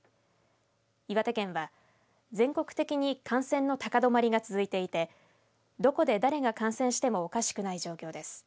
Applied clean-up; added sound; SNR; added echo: none; none; none; none.